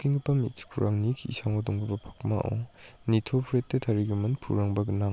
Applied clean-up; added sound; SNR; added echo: none; none; none; none.